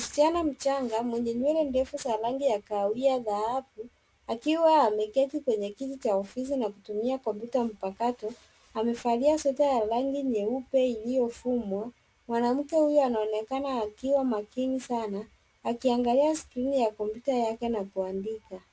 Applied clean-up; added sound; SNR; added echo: none; none; none; none.